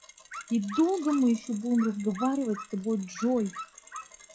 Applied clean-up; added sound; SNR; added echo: classical method log-MMSE.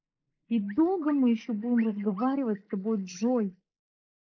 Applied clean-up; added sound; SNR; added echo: neural mask model Resemble Enhance denoiser.